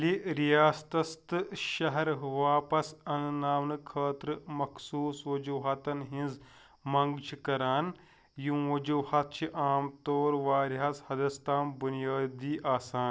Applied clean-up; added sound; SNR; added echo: none; none; none; none.